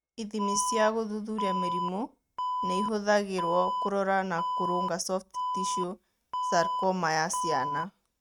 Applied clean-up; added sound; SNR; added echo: neural mask model RNNoise.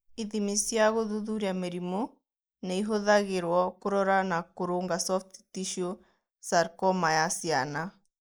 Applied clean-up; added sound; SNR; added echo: neural mask model Resemble Enhance denoiser.